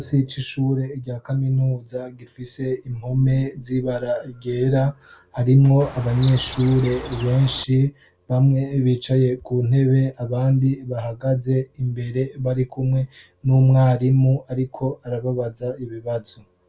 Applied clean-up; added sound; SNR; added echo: none; Chirp, tweet; 13 dB; none.